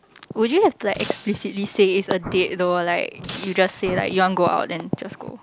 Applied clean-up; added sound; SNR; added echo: none; Explosion + Shatter; 16 dB; none.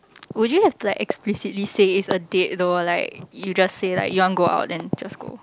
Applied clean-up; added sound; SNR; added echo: none; none; none; none.